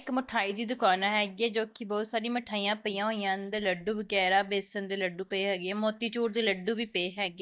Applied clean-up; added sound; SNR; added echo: neural mask model DeepFilterNet 3.